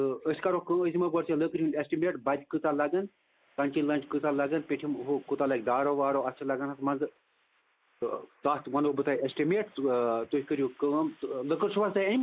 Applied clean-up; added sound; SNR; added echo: neural mask model Resemble Enhance denoiser.